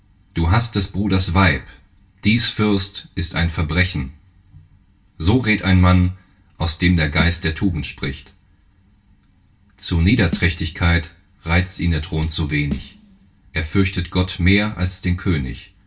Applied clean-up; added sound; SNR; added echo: none; Snare drum; 16 dB; reverberation time 0.2 s.